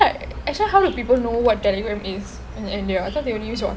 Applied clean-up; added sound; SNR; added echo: none; Insect; 16 dB; none.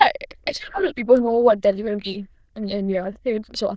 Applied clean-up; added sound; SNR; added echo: neural diffusion model UNIVERSE++.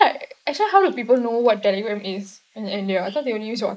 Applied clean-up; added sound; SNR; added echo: neural mask model Resemble Enhance denoiser.